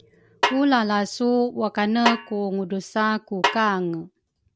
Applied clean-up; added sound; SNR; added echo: none; Snare drum; 5 dB; none.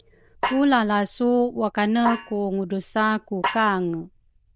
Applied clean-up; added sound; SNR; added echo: neural diffusion model UNIVERSE++.